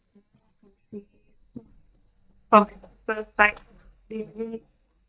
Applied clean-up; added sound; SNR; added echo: neural mask model DeepFilterNet 3.